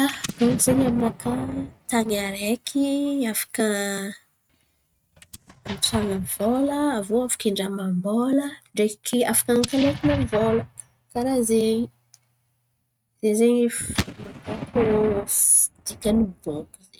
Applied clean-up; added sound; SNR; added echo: neural mask model RNNoise.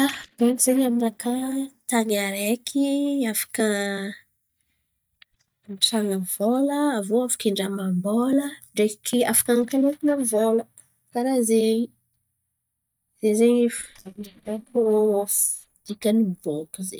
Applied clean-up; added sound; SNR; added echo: neural mask model DeepFilterNet 3.